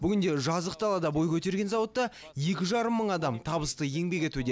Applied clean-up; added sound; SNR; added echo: none; Brass instrument; 19 dB; none.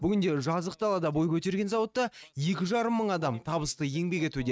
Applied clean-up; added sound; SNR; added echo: neural mask model RNNoise.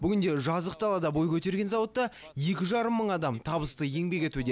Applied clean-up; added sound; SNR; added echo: none; none; none; none.